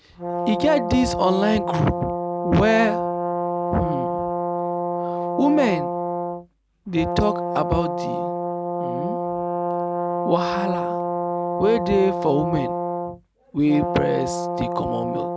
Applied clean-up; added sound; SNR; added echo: none; Brass instrument; 1 dB; none.